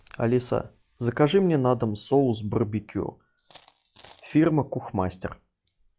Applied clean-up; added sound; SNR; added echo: classical method log-MMSE.